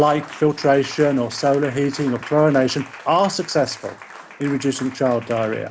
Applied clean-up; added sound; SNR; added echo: none; Applause; 18 dB; none.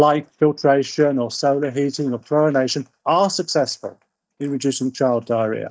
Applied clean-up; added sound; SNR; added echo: neural mask model DeepFilterNet 3.